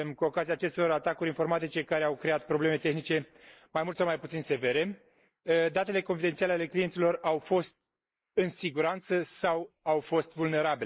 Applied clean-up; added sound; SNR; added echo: neural mask model Resemble Enhance denoiser.